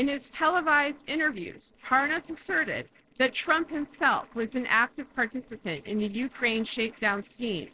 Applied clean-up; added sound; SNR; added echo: neural separator model SepFormer DNS4.